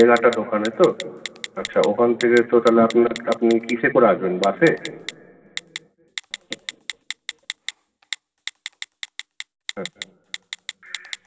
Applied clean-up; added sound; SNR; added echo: none; Telephone; 15 dB; reverberation time 2.6 s.